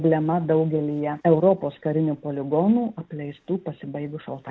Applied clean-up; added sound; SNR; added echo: none; none; none; none.